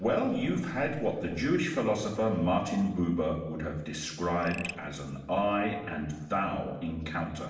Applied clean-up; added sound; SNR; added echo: none; Frog; 17 dB; reverberation time 0.9 s.